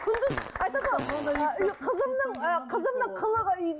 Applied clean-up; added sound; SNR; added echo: none; Fart; 13 dB; none.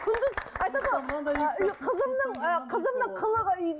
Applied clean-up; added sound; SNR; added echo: none; none; none; none.